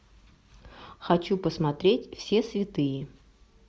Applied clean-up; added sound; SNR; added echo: none; none; none; none.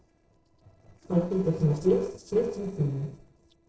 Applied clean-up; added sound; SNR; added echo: neural separator model SepFormer DNS4.